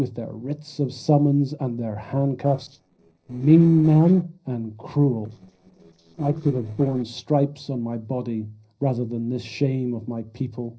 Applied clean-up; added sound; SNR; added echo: neural separator model SepFormer DNS4.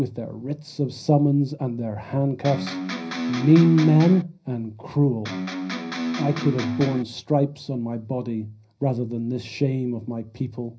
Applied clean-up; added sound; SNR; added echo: none; Electric guitar; 5 dB; reverberation time 0.4 s.